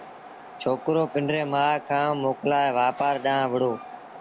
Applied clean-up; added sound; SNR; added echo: none; Train; 17 dB; none.